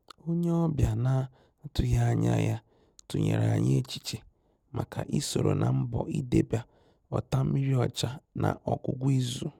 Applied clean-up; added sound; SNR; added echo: none; none; none; none.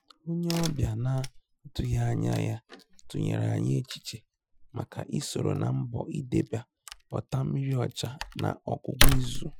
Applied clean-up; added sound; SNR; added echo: classical method Wiener filter.